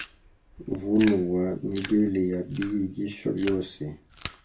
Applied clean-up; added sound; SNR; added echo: none; Chewing, mastication; 13 dB; reverberation time 0.2 s.